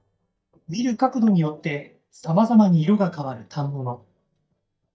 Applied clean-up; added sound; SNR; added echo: neural mask model DeepFilterNet 3.